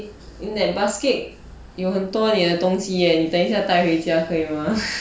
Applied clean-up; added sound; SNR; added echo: none; none; none; none.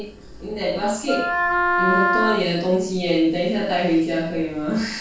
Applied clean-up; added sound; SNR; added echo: none; Wind instrument, woodwind instrument; -1 dB; reverberation time 0.3 s.